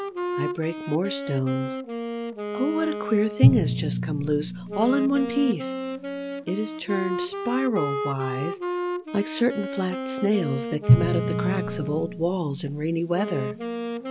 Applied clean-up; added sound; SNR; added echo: none; Wind instrument, woodwind instrument + Drum; 0 dB; none.